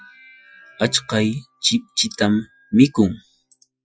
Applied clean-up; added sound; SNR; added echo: classical method Wiener filter.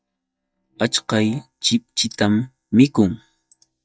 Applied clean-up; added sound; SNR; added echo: neural mask model DeepFilterNet 3.